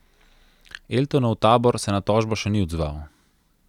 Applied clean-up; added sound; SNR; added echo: none; none; none; none.